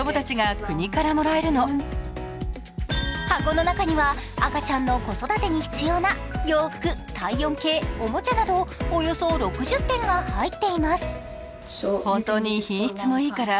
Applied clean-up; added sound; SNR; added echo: none; none; none; none.